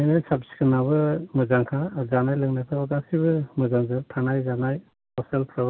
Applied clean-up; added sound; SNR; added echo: none; none; none; none.